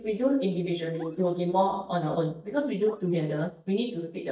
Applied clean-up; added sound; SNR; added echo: neural mask model DeepFilterNet 3.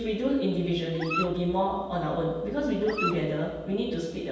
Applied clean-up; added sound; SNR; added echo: none; Dog; 8 dB; reverberation time 1.2 s.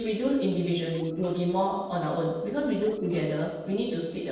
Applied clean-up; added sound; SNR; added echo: neural separator model SepFormer DNS4.